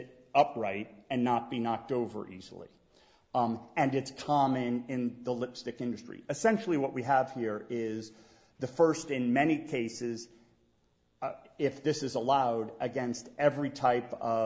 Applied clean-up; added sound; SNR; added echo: none; none; none; none.